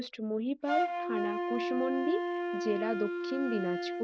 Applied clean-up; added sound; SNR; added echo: none; Wind instrument, woodwind instrument; 0 dB; none.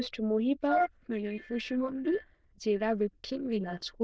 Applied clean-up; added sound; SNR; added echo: neural diffusion model UNIVERSE++.